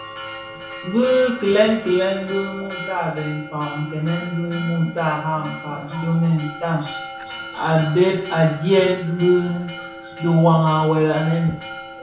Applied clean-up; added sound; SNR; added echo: none; Church bell; 13 dB; reverberation time 0.6 s.